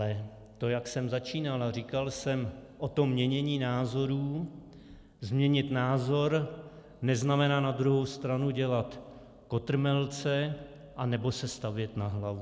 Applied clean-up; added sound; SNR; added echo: none; none; none; none.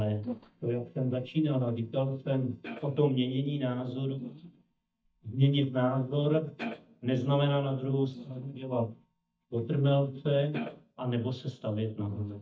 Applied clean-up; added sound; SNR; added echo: neural mask model DeepFilterNet 3.